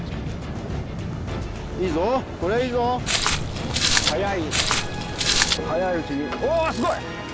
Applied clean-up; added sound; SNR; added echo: none; Walk, footsteps; -3 dB; none.